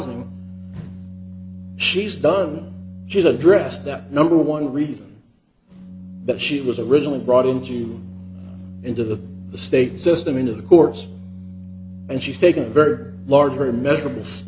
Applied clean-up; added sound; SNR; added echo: none; Organ; 15 dB; none.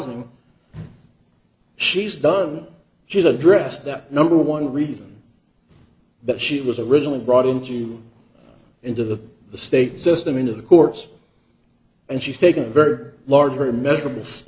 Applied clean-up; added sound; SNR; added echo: none; none; none; none.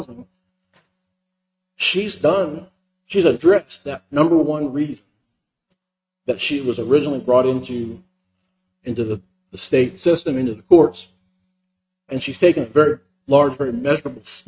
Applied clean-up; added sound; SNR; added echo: neural mask model RNNoise.